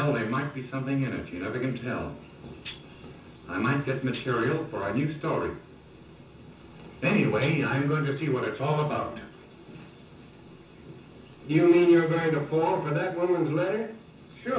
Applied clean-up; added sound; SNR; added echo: none; Tambourine; 1 dB; reverberation time 0.6 s.